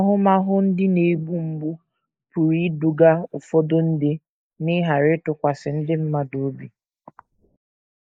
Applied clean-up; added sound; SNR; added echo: neural mask model Resemble Enhance denoiser.